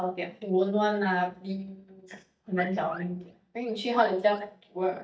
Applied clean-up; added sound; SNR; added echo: neural mask model DeepFilterNet 3.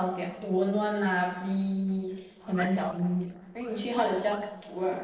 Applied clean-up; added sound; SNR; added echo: neural separator model SepFormer DNS4.